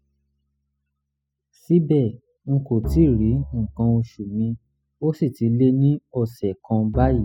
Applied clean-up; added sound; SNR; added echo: classical method spectral subtraction.